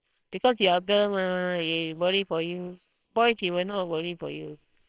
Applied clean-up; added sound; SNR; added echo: neural separator model SepFormer WHAMR!.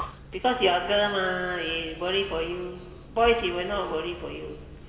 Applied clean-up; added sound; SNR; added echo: none; Breathing; 15 dB; reverberation time 1.9 s.